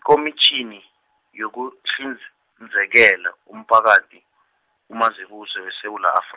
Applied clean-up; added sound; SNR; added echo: none; none; none; none.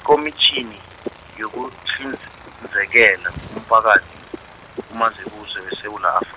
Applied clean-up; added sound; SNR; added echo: none; Aircraft + Frog; 15 dB; none.